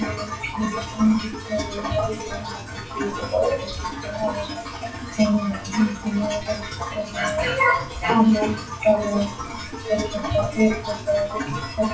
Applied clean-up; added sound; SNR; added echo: classical method WPE with log-MMSE.